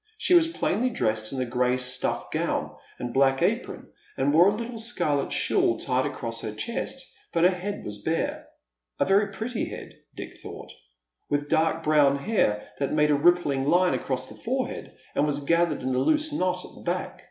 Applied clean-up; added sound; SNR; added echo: none; none; none; none.